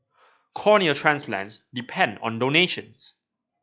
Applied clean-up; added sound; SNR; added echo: classical method log-MMSE.